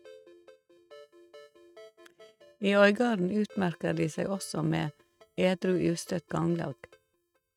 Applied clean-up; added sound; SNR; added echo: neural mask model RNNoise.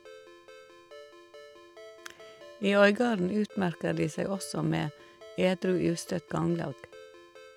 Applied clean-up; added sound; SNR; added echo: none; Ringtone; 20 dB; none.